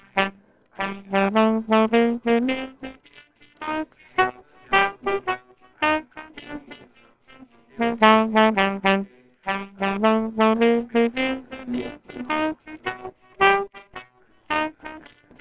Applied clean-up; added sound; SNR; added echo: neural separator model SepFormer WHAMR!.